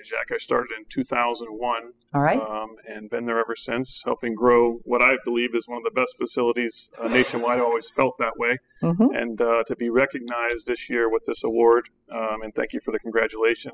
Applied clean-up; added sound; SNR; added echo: classical method spectral subtraction.